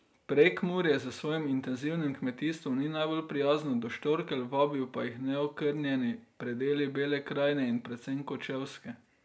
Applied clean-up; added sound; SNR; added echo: none; none; none; none.